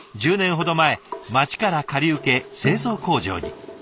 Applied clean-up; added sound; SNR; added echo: none; none; none; none.